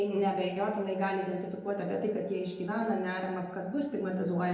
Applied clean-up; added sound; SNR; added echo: neural separator model SepFormer DNS4.